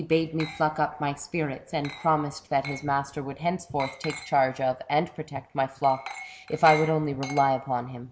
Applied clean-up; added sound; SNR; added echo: none; Glass; 16 dB; none.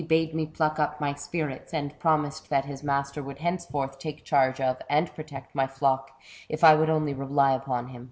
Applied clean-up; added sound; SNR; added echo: none; none; none; none.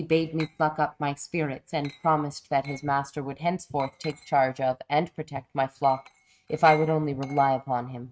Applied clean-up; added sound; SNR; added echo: neural mask model RNNoise.